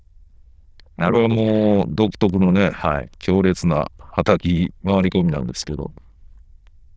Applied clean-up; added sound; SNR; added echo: neural diffusion model UNIVERSE++.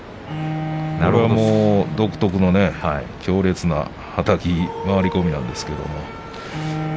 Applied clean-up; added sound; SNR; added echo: none; Bowed string instrument; 10 dB; none.